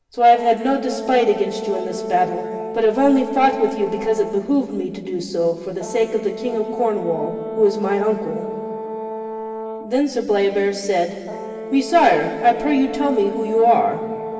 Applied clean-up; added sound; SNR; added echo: none; Brass instrument; 10 dB; reverberation time 2.4 s.